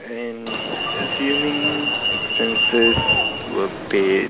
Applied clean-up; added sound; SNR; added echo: none; Alarm; -1 dB; none.